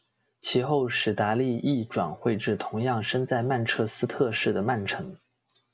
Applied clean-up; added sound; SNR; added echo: none; none; none; none.